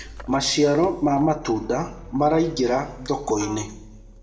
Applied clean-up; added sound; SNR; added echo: none; Motor vehicle (road); 18 dB; reverberation time 0.6 s.